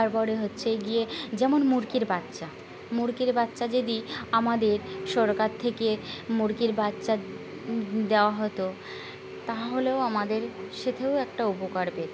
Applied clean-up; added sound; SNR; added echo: none; none; none; none.